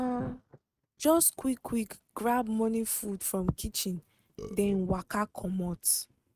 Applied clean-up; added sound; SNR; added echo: neural mask model RNNoise.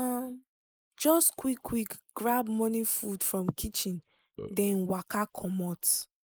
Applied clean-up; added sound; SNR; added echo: neural mask model Resemble Enhance denoiser.